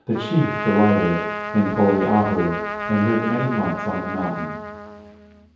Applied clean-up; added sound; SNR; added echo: none; Trumpet; 7 dB; reverberation time 0.7 s.